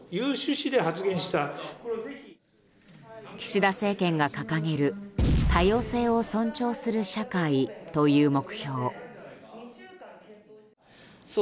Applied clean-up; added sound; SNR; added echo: none; Boom; 0 dB; none.